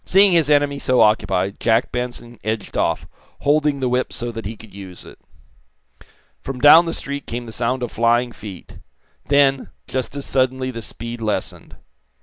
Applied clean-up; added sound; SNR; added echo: none; none; none; none.